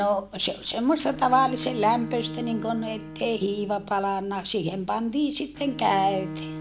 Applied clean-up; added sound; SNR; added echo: none; Bowed string instrument; 12 dB; none.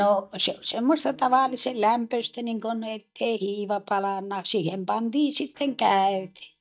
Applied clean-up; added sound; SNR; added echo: neural mask model DeepFilterNet 3.